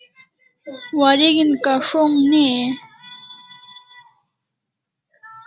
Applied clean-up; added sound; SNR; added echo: none; none; none; none.